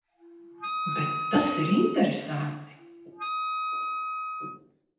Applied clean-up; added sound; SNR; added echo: none; Wind instrument, woodwind instrument; 3 dB; reverberation time 0.9 s.